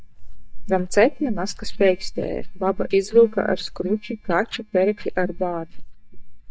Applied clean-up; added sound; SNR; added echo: neural mask model DeepFilterNet 3.